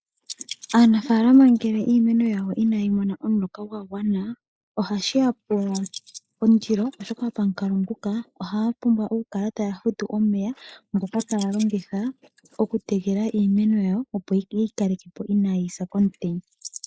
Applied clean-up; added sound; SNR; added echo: neural mask model Resemble Enhance denoiser.